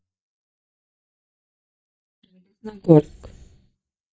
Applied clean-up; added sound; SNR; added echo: neural mask model DeepFilterNet 3.